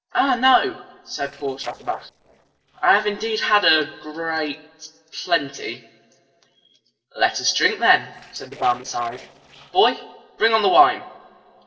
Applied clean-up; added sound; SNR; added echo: neural separator model SepFormer DNS4.